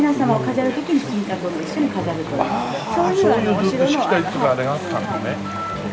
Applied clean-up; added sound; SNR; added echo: none; Chatter / Stream; 9 dB; none.